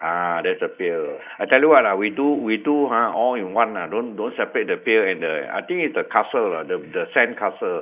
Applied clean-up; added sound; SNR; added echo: neural mask model Resemble Enhance denoiser.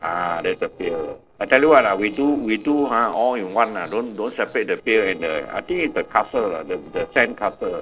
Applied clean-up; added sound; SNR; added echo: neural separator model SepFormer DNS4.